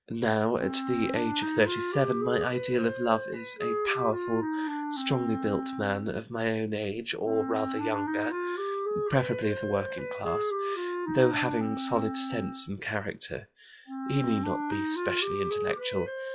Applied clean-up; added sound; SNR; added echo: classical method log-MMSE.